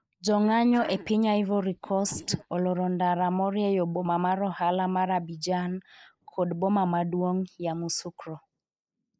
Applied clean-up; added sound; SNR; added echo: neural mask model Resemble Enhance denoiser.